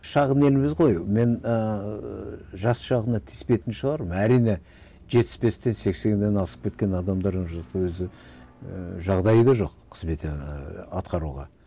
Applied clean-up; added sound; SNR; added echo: none; none; none; none.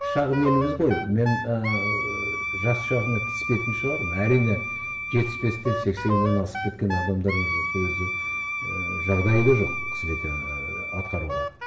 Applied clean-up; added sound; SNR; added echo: none; Wind instrument, woodwind instrument; 4 dB; reverberation time 1.0 s.